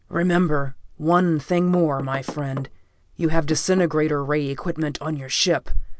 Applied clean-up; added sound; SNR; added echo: none; Knock / Wood; 18 dB; none.